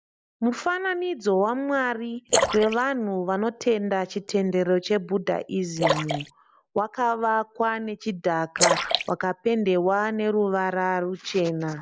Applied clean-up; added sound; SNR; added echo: neural mask model Resemble Enhance denoiser.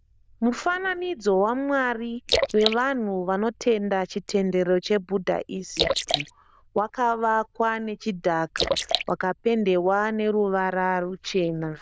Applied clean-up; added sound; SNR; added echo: neural diffusion model UNIVERSE++.